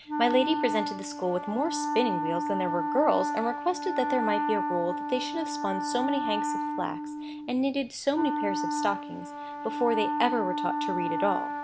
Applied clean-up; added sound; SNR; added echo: none; Wind instrument, woodwind instrument; 1 dB; none.